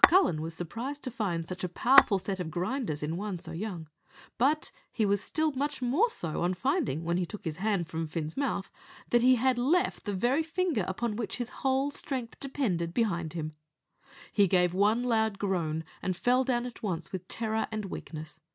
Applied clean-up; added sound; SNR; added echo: none; Tap / Glass; 2 dB; none.